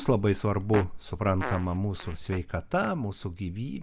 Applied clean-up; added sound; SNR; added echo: none; Fart; 14 dB; none.